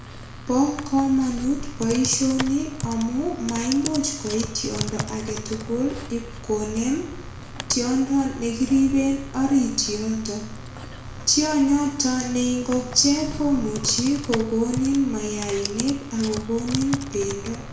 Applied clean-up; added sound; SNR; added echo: none; Computer keyboard; 10 dB; reverberation time 0.6 s.